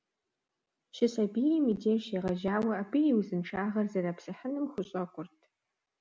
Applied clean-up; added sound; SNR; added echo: none; none; none; none.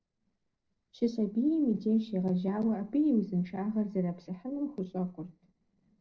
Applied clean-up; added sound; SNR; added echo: neural separator model SepFormer DNS4.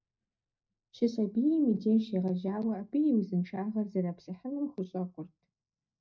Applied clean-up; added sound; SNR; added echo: neural mask model DeepFilterNet 3.